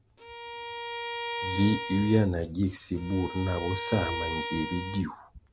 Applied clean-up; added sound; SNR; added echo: none; Bowed string instrument; 7 dB; none.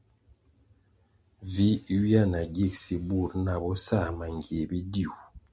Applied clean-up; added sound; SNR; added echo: none; none; none; none.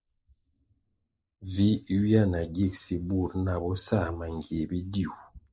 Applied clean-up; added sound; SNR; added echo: neural mask model Resemble Enhance denoiser.